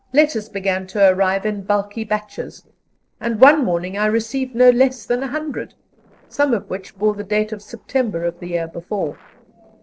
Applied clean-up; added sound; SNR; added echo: neural separator model SepFormer DNS4.